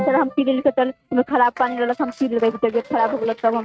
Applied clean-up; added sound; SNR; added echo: neural mask model RNNoise.